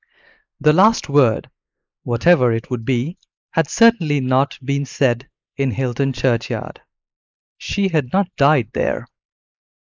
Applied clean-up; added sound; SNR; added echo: neural mask model Resemble Enhance denoiser.